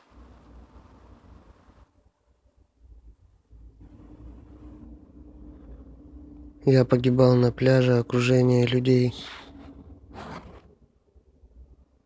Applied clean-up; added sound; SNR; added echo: none; none; none; none.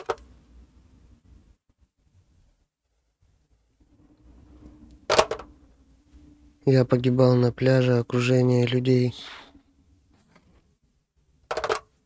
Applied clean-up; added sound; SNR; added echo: neural mask model RNNoise.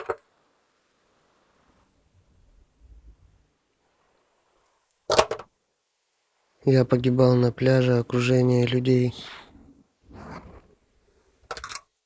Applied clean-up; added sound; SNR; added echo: neural mask model Resemble Enhance denoiser.